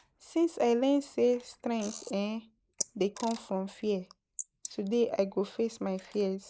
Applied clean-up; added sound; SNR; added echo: neural mask model Resemble Enhance denoiser.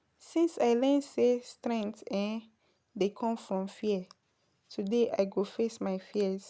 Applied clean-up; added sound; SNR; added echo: none; none; none; none.